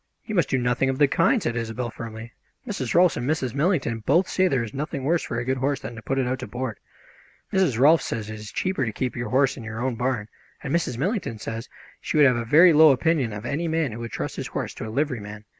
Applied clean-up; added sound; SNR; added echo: none; none; none; none.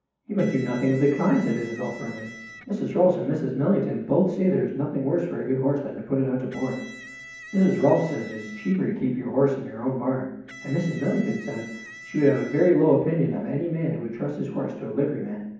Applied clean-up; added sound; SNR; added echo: none; Electric guitar; 19 dB; reverberation time 1.2 s.